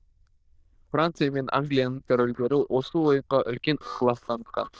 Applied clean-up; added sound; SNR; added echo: neural diffusion model UNIVERSE++.